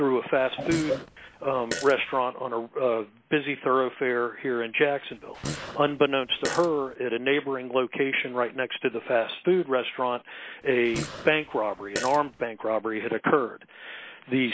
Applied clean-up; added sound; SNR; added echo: none; Fart; 11 dB; none.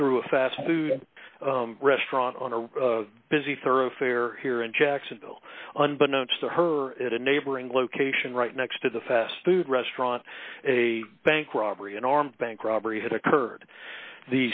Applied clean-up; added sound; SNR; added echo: none; none; none; none.